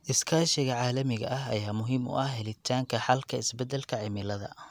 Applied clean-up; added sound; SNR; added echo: none; none; none; none.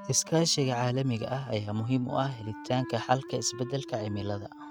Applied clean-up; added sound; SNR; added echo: neural mask model RNNoise.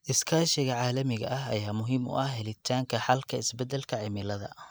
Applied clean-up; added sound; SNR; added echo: neural mask model Resemble Enhance denoiser.